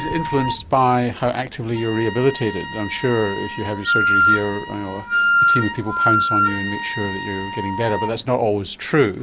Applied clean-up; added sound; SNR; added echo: none; Wind instrument, woodwind instrument; 1 dB; none.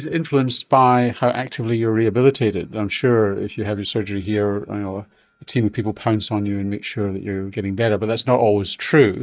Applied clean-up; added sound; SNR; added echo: neural mask model DeepFilterNet 3.